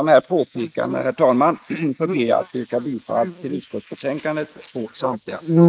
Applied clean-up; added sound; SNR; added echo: neural mask model Resemble Enhance denoiser.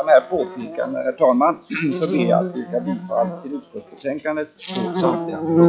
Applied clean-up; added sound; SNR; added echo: classical method log-MMSE.